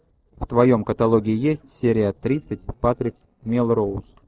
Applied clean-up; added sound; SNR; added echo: neural separator model SepFormer DNS4.